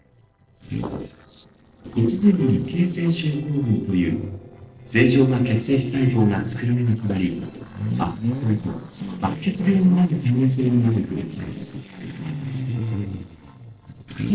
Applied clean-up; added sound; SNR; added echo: neural separator model SepFormer DNS4.